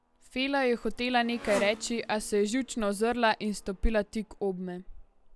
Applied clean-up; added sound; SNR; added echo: none; Motorcycle; 17 dB; none.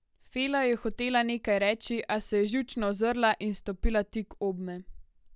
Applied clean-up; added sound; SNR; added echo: none; none; none; none.